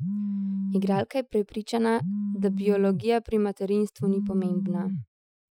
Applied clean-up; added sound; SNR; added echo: classical method Wiener filter.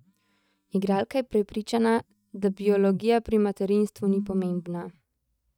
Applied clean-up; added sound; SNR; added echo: neural mask model DeepFilterNet 3.